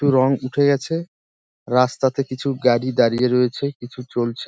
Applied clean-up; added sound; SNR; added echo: none; none; none; none.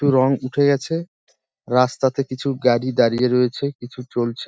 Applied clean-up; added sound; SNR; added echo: neural mask model DeepFilterNet 3.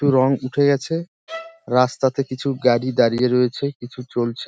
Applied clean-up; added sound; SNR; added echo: none; Bowed string instrument; 17 dB; none.